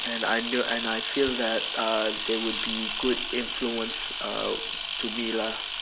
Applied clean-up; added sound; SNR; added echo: none; Camera; 2 dB; none.